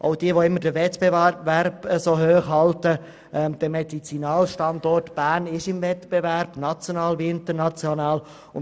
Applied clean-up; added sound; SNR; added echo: none; none; none; none.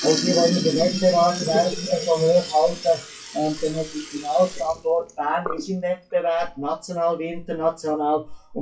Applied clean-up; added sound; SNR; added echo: classical method WPE with log-MMSE.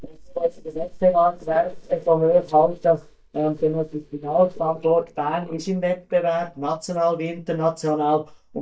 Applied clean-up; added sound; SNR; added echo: neural mask model DeepFilterNet 3.